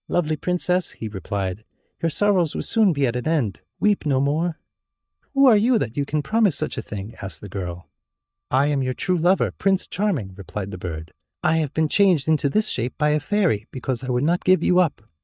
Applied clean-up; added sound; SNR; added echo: neural mask model DeepFilterNet 3.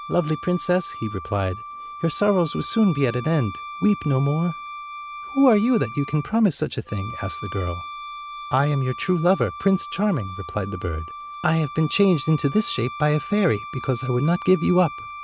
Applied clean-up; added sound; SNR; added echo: none; Wind instrument, woodwind instrument; 13 dB; none.